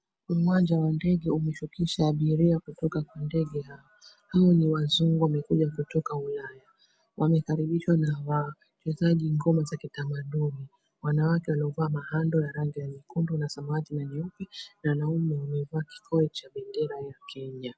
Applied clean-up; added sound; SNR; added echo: none; none; none; none.